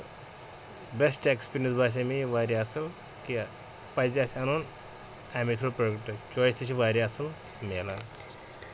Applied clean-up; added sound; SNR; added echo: none; none; none; none.